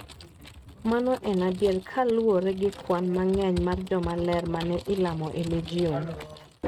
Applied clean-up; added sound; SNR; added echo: neural mask model RNNoise.